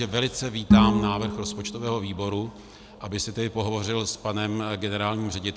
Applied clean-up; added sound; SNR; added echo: none; Bowed string instrument; -1 dB; none.